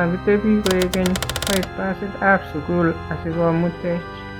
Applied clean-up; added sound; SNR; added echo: none; Organ + Typewriter; 8 dB; none.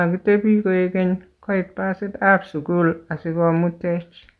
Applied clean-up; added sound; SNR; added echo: none; none; none; none.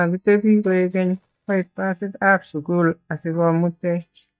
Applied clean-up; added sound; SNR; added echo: neural mask model DeepFilterNet 3.